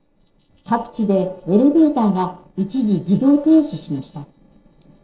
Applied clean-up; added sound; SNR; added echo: neural separator model SepFormer DNS4.